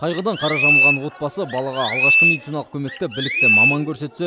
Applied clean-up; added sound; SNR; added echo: none; Chirp, tweet; -5 dB; none.